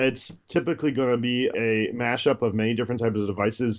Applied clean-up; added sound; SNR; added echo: neural separator model SepFormer DNS4.